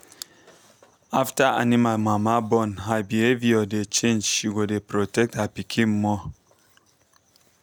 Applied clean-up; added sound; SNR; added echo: none; none; none; none.